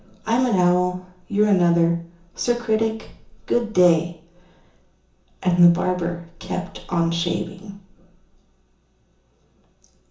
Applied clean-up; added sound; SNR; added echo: none; none; none; reverberation time 0.7 s.